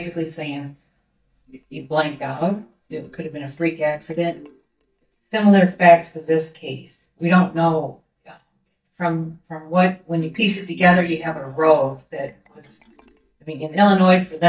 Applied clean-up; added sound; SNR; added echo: neural mask model DeepFilterNet 3.